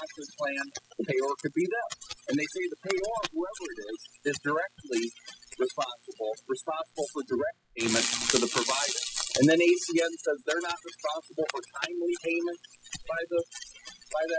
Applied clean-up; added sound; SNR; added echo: classical method spectral subtraction.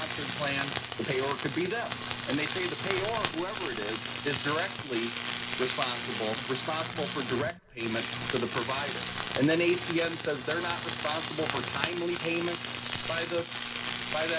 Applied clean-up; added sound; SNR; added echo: none; Tools; 0 dB; none.